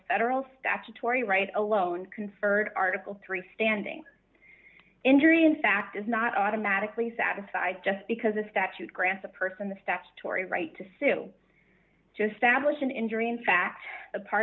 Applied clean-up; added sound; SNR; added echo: none; none; none; none.